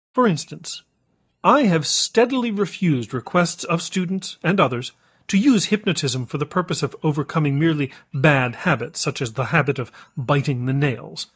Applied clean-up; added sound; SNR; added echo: neural mask model DeepFilterNet 3.